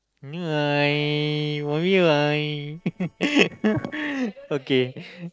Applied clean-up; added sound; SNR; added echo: neural separator model SepFormer DNS4.